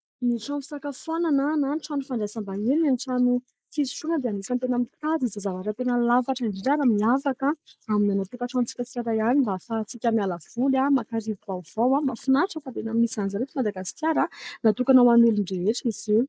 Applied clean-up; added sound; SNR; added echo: neural mask model Resemble Enhance denoiser.